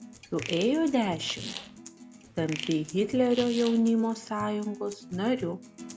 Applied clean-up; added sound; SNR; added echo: none; Fart + Acoustic guitar; 13 dB; none.